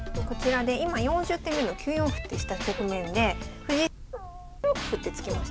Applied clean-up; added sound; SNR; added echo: none; Wild animals; 11 dB; none.